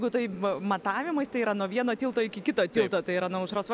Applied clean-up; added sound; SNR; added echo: none; none; none; none.